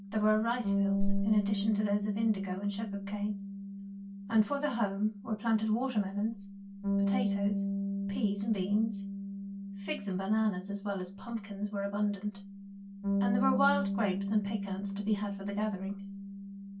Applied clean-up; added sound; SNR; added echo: none; Bass guitar; 3 dB; reverberation time 0.2 s.